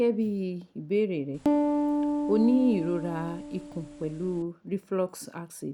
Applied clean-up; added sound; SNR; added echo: none; Piano; 1 dB; none.